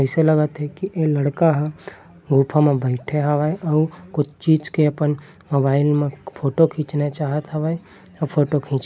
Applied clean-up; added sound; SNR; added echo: none; none; none; none.